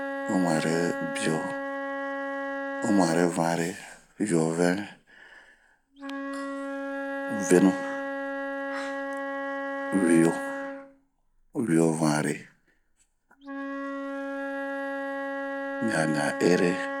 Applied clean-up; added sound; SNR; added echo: none; Wind instrument, woodwind instrument; 5 dB; none.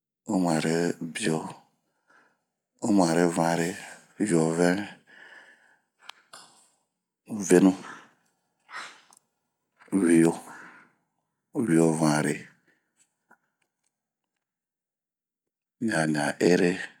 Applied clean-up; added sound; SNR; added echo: none; none; none; none.